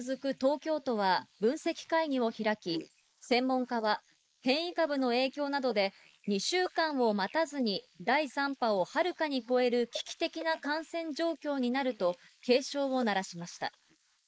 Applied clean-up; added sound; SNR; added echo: neural mask model Resemble Enhance denoiser.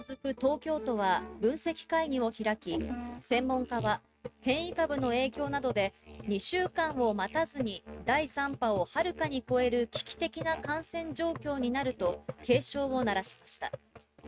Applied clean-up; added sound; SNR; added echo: neural mask model RNNoise.